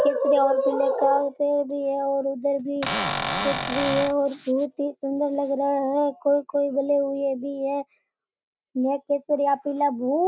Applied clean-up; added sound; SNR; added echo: none; Cupboard open or close / Door; 3 dB; none.